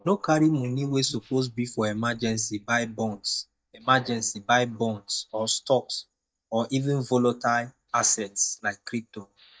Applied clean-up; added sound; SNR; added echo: neural mask model DeepFilterNet 3.